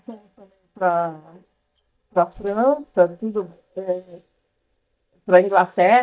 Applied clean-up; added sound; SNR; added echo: neural mask model DeepFilterNet 3.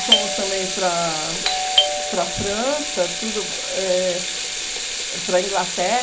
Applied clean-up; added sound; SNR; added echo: none; Doorbell + Sink (filling or washing) / Water tap, faucet; -2 dB; none.